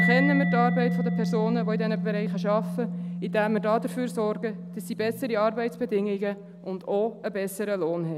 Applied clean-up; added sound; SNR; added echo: none; Mallet percussion; 2 dB; none.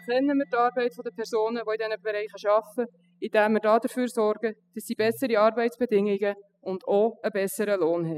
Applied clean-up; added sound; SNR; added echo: classical method spectral subtraction.